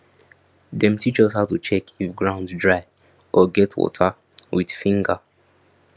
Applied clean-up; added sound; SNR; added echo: none; none; none; none.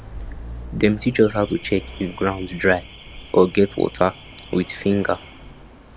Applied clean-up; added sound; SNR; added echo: none; Alarm / Car; 15 dB; none.